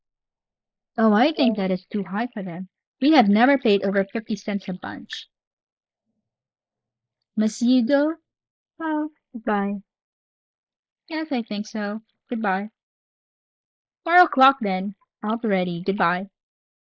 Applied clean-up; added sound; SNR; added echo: neural mask model Resemble Enhance denoiser.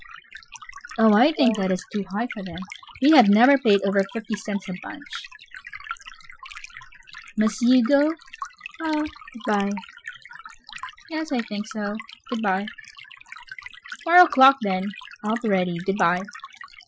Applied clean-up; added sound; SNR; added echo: classical method Wiener filter.